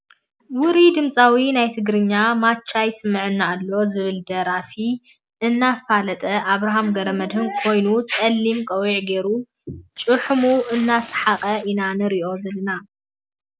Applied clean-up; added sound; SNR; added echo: none; Tearing; 20 dB; none.